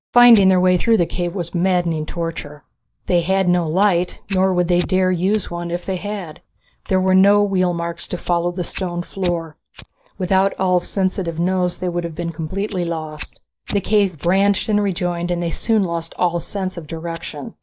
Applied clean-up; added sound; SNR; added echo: neural mask model DeepFilterNet 3.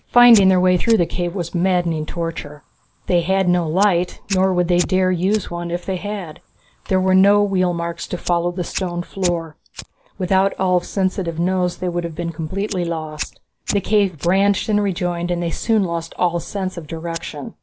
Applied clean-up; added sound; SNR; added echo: none; Fire; 18 dB; none.